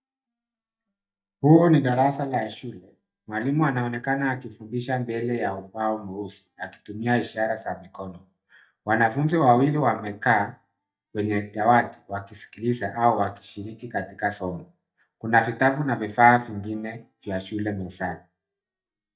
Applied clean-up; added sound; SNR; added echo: neural mask model DeepFilterNet 3.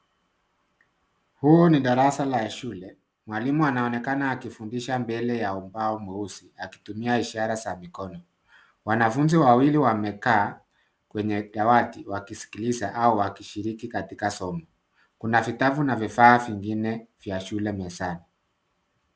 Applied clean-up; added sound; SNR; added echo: none; none; none; none.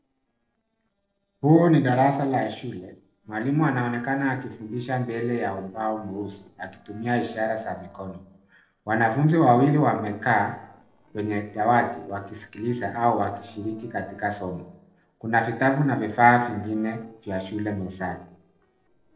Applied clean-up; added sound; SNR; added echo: neural separator model SepFormer DNS4.